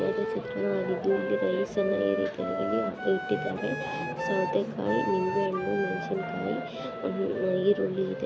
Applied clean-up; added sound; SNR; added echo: none; Wind instrument, woodwind instrument; 6 dB; none.